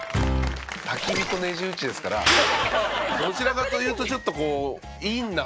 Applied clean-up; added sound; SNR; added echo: none; Clapping; 4 dB; none.